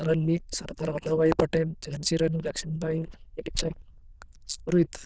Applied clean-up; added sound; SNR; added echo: neural diffusion model UNIVERSE++.